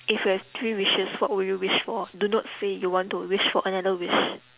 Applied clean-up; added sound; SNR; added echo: none; none; none; none.